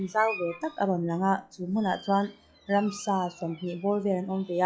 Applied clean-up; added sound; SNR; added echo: classical method log-MMSE.